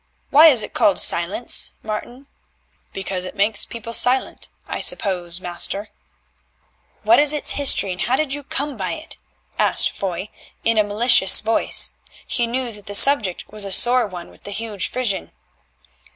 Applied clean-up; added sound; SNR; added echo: none; none; none; none.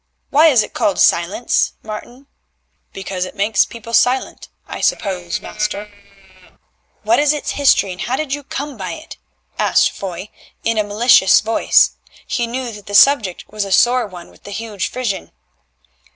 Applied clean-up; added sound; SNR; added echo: neural separator model SepFormer DNS4.